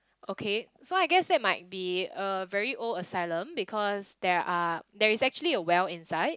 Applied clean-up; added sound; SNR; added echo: none; none; none; none.